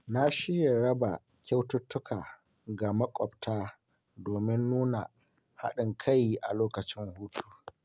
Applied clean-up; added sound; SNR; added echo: none; none; none; none.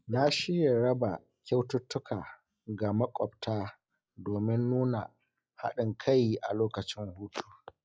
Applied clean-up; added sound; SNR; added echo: classical method log-MMSE.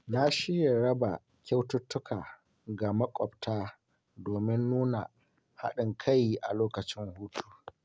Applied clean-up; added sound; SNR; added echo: none; Cowbell; 16 dB; none.